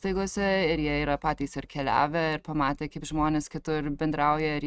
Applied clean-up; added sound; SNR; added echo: neural mask model RNNoise.